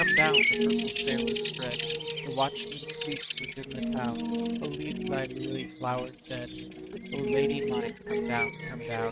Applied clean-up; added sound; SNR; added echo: neural mask model RNNoise.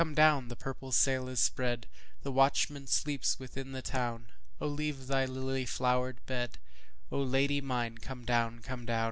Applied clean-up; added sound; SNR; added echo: none; none; none; none.